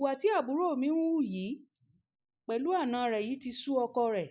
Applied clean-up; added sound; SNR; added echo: neural mask model Resemble Enhance denoiser.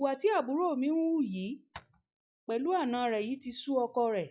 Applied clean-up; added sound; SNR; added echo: classical method log-MMSE.